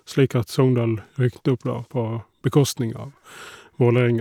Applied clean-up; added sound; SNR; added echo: none; none; none; none.